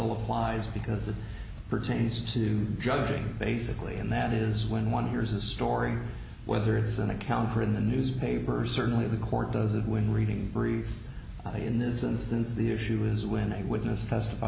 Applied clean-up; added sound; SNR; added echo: none; none; none; none.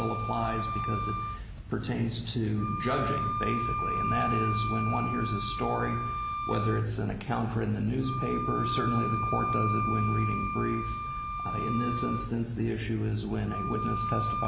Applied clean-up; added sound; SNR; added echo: none; Wind instrument, woodwind instrument; 3 dB; none.